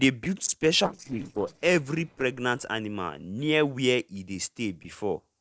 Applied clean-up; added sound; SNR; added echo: neural separator model SepFormer DNS4.